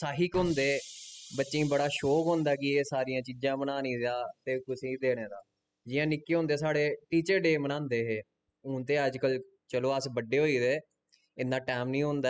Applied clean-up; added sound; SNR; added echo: classical method spectral subtraction.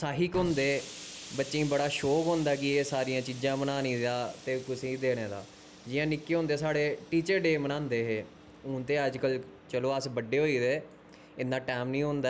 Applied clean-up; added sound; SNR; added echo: none; Explosion; 19 dB; none.